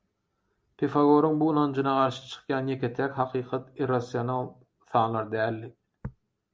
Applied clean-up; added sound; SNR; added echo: none; none; none; none.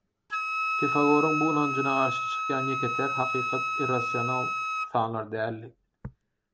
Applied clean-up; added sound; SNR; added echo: none; Wind instrument, woodwind instrument; 1 dB; none.